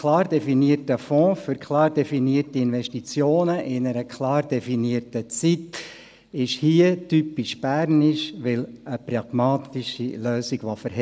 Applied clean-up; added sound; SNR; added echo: none; none; none; none.